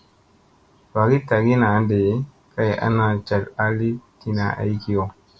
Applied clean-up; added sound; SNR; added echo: none; none; none; none.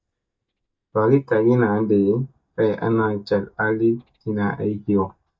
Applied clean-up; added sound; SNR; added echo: neural mask model DeepFilterNet 3.